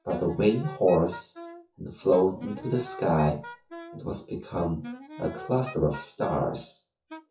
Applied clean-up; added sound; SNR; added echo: classical method WPE with log-MMSE.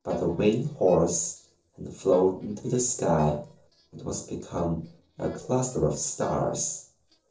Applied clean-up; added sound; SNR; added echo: neural separator model SepFormer DNS4.